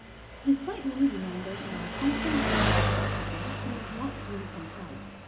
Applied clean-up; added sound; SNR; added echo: none; Engine; -1 dB; reverberation time 0.4 s.